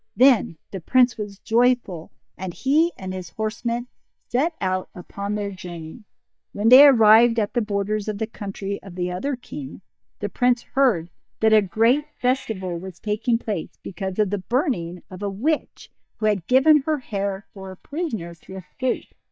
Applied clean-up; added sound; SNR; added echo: neural mask model DeepFilterNet 3.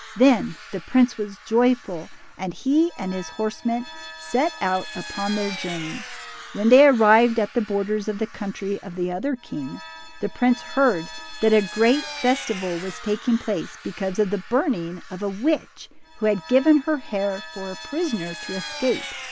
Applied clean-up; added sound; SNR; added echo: none; Vehicle; 16 dB; none.